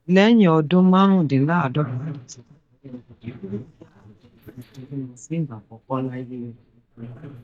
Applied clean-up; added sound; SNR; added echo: neural mask model DeepFilterNet 3.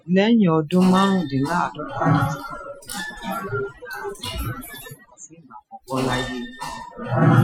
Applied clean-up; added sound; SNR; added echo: classical method Wiener filter.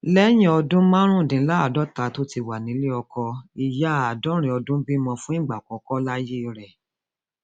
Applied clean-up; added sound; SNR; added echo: none; none; none; none.